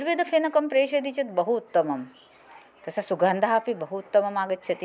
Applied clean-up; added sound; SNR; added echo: none; none; none; none.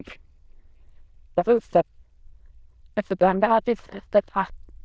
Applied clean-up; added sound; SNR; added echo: neural diffusion model UNIVERSE++.